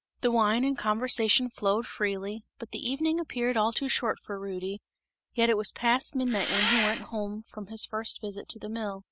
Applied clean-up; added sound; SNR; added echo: none; Engine; 0 dB; none.